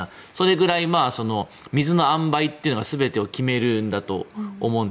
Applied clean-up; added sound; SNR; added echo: none; none; none; none.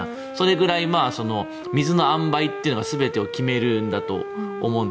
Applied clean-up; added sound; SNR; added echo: none; Wind instrument, woodwind instrument; 9 dB; none.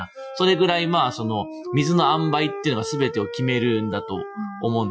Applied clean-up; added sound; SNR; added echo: classical method Wiener filter.